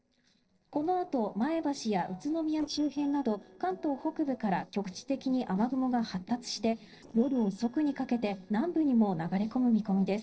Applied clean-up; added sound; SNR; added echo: neural separator model SepFormer DNS4.